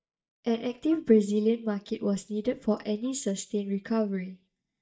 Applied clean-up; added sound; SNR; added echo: neural mask model DeepFilterNet 3.